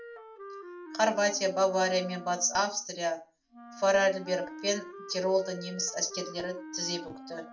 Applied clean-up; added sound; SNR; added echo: none; Wind instrument, woodwind instrument; 15 dB; reverberation time 0.2 s.